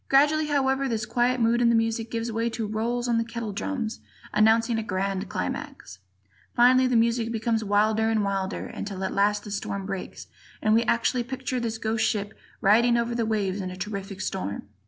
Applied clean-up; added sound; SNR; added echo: none; none; none; none.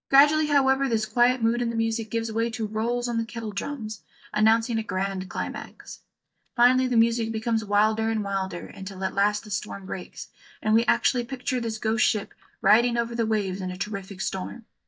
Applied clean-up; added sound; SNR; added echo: neural mask model DeepFilterNet 3.